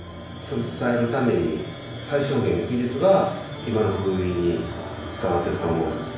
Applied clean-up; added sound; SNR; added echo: none; none; none; reverberation time 0.7 s.